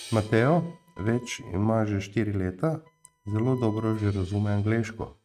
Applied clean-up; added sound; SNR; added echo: neural mask model RNNoise.